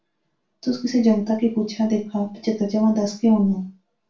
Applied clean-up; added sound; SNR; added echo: none; none; none; reverberation time 0.3 s.